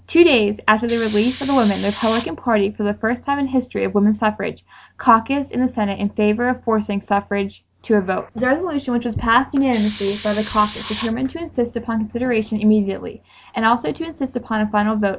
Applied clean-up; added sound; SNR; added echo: none; Hiss; 14 dB; none.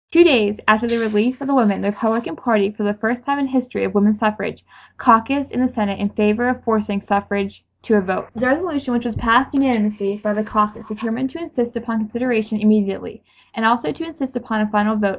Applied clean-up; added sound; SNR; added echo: neural mask model DeepFilterNet 3.